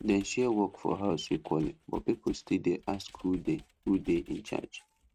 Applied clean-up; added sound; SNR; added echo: neural mask model RNNoise.